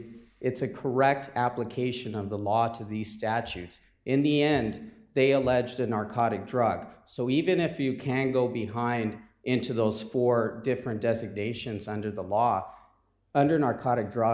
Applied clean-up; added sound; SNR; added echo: none; none; none; none.